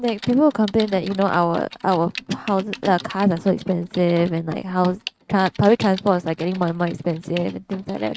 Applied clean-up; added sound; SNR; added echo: neural mask model RNNoise.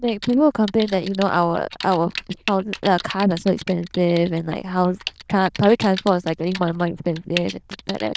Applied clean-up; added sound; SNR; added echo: neural diffusion model UNIVERSE++.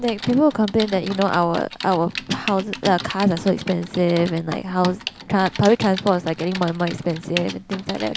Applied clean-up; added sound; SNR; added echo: none; Typing; 12 dB; none.